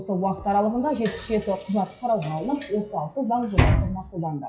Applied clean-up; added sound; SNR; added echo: classical method WPE with log-MMSE.